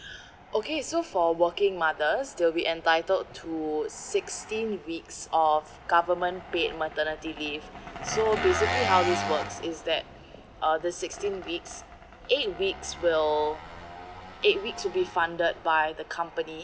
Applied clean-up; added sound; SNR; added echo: none; Engine; 10 dB; none.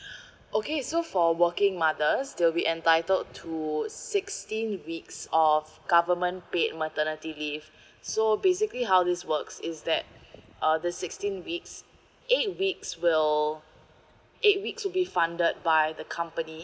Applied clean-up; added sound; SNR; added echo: none; none; none; none.